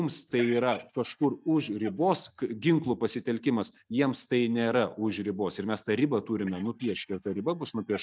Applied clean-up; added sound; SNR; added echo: neural mask model DeepFilterNet 3.